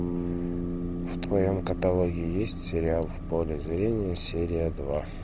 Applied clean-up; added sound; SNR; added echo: none; Bass guitar; 8 dB; none.